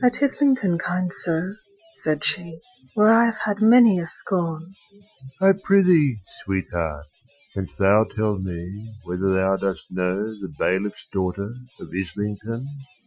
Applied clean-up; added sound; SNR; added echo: classical method Wiener filter.